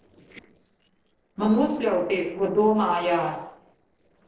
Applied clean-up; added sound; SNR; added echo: neural separator model SepFormer DNS4.